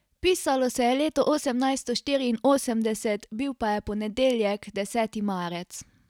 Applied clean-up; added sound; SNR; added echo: none; none; none; none.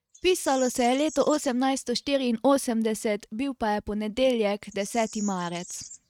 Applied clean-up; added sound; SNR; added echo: neural mask model RNNoise.